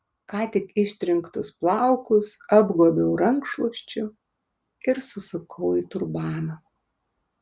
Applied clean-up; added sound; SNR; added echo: none; none; none; none.